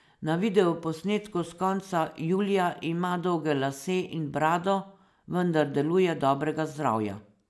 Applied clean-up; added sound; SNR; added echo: none; none; none; none.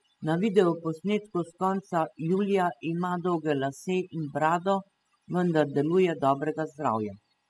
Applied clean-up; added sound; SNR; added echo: classical method spectral subtraction.